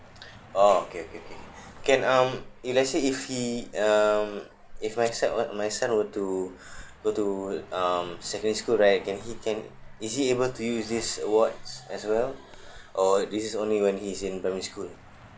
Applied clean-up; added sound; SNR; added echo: none; Car passing by; 18 dB; none.